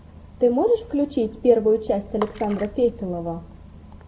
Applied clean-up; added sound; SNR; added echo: none; Water / Splash, splatter; 16 dB; none.